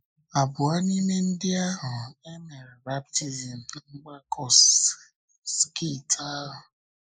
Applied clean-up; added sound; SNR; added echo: neural mask model Resemble Enhance denoiser.